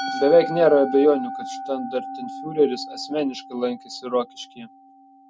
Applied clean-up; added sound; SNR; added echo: none; Musical instrument; 11 dB; none.